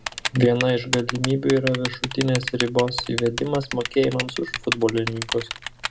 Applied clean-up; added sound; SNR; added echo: none; Typing; 7 dB; reverberation time 0.2 s.